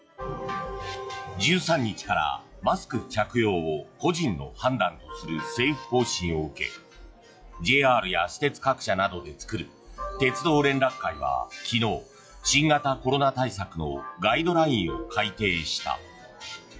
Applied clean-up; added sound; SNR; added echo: classical method log-MMSE.